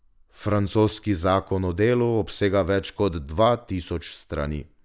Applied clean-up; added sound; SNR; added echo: none; none; none; none.